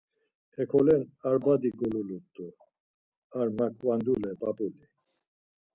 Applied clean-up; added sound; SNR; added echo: none; none; none; none.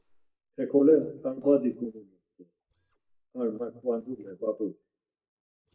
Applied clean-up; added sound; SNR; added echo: neural mask model DeepFilterNet 3.